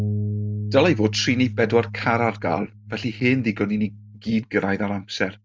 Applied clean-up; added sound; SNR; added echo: neural mask model RNNoise.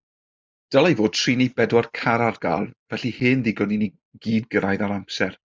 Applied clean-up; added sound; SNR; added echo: neural mask model Resemble Enhance denoiser.